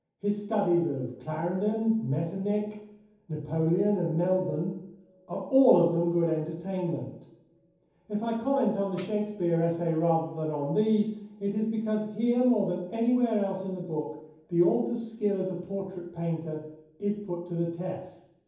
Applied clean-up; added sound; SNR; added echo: none; Tambourine; 10 dB; reverberation time 0.9 s.